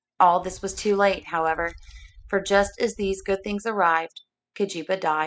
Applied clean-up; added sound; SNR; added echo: classical method spectral subtraction.